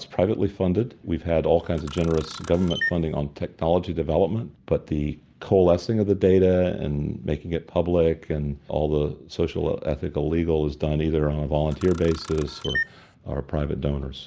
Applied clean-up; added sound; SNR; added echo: none; Camera; 10 dB; none.